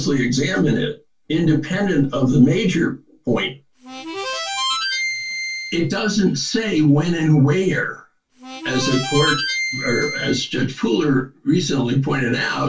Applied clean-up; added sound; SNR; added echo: none; Harmonica; 6 dB; reverberation time 0.2 s.